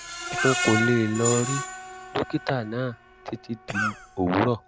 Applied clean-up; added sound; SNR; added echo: none; Cough + Screech; 5 dB; none.